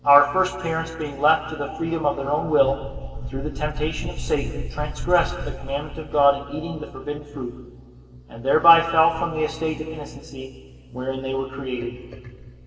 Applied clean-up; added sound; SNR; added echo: none; none; none; reverberation time 2.4 s.